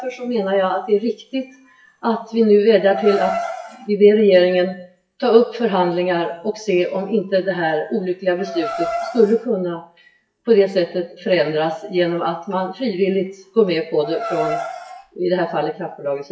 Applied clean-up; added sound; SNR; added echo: classical method WPE with log-MMSE.